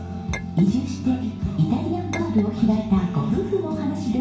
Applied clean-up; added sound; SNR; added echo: none; Chink, clink; 17 dB; reverberation time 0.6 s.